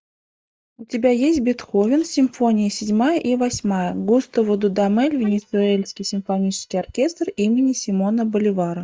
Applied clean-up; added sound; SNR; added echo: neural mask model DeepFilterNet 3.